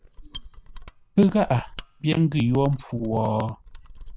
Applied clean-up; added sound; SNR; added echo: none; Mechanisms; 17 dB; none.